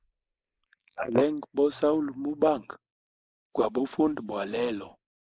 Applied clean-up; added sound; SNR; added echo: neural mask model Resemble Enhance denoiser.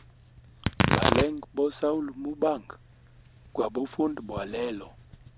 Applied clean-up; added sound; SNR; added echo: none; Tearing; 1 dB; none.